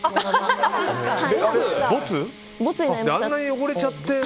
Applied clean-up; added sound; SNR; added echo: none; Sink (filling or washing) + Bowed string instrument; 16 dB; none.